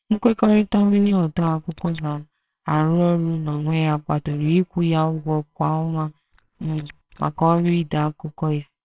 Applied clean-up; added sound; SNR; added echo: neural separator model SepFormer WHAMR!.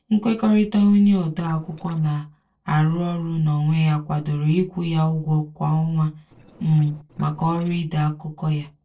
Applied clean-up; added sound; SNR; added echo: neural separator model SepFormer DNS4.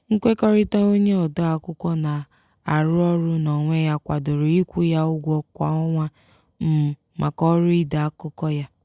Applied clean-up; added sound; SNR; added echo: none; none; none; none.